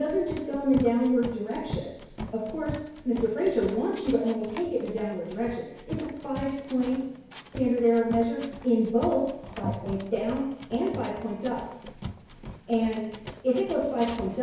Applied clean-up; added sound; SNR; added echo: none; Run; 12 dB; reverberation time 1.0 s.